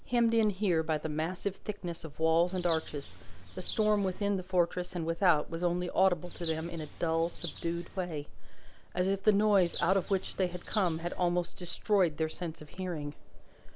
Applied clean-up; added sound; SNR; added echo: none; Bird; 17 dB; none.